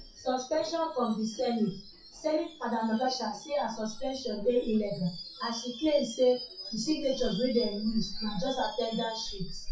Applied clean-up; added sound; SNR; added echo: classical method WPE with log-MMSE.